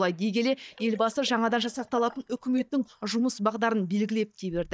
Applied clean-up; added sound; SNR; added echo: neural mask model DeepFilterNet 3.